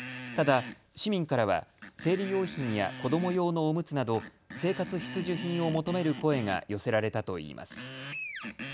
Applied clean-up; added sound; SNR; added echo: none; Screech; 12 dB; none.